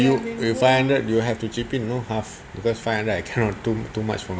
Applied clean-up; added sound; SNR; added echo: none; none; none; none.